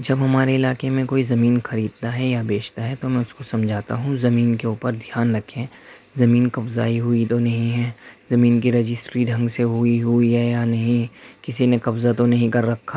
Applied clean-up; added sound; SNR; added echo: none; none; none; none.